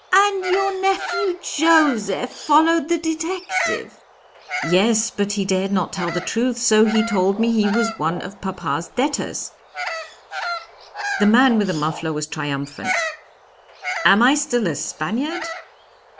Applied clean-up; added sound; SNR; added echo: none; Bird vocalization, bird call, bird song; 10 dB; none.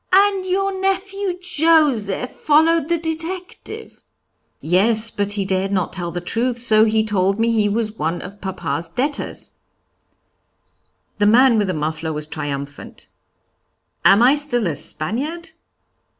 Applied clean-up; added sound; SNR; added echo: none; none; none; none.